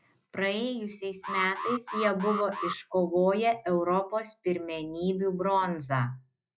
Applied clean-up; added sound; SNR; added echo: classical method log-MMSE.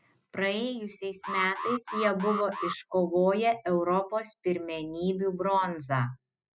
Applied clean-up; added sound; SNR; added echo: classical method spectral subtraction.